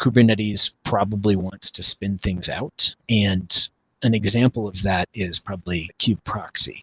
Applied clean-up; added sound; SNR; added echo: none; none; none; none.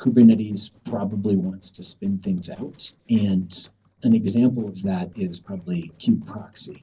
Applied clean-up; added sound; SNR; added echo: neural separator model SepFormer DNS4.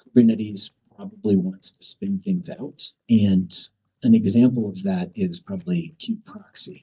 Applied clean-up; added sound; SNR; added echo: neural mask model DeepFilterNet 3.